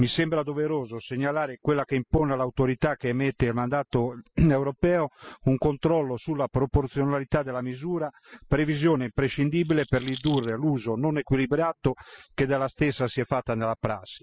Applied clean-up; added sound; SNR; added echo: classical method spectral subtraction.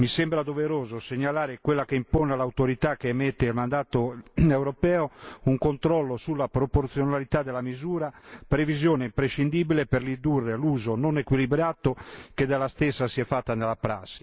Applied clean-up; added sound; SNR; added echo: none; none; none; none.